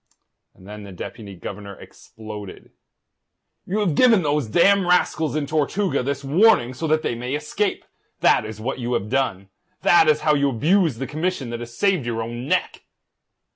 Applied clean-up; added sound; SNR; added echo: none; none; none; none.